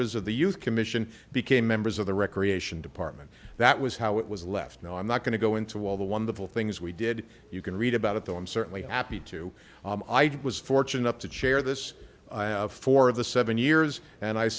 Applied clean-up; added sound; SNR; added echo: none; none; none; none.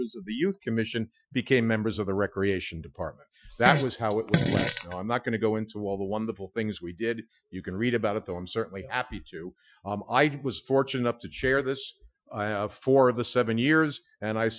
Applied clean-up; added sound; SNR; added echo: classical method Wiener filter.